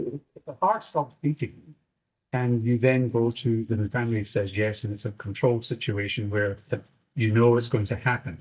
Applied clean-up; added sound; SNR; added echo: neural mask model DeepFilterNet 3.